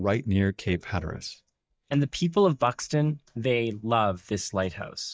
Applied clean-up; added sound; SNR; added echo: neural mask model DeepFilterNet 3.